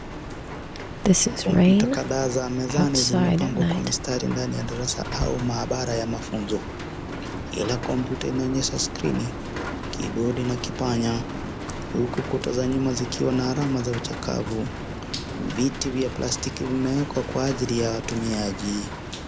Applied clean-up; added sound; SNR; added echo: none; Rain; 1 dB; none.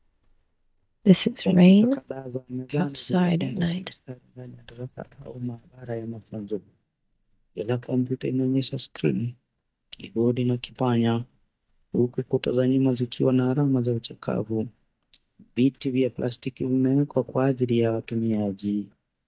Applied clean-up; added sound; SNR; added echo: neural mask model DeepFilterNet 3.